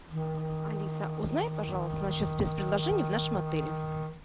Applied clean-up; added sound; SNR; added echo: none; Wind instrument, woodwind instrument; 0 dB; none.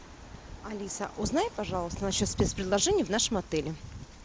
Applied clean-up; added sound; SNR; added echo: none; none; none; none.